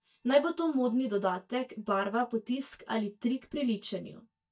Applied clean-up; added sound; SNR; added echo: neural mask model DeepFilterNet 3.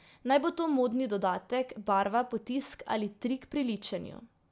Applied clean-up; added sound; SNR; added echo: none; none; none; none.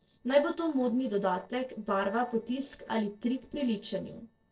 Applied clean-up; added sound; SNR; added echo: neural separator model SepFormer DNS4.